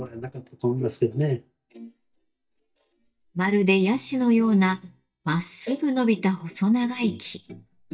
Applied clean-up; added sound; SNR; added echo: neural mask model DeepFilterNet 3.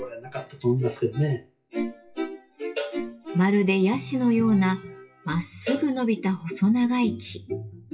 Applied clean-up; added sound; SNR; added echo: classical method WPE with log-MMSE.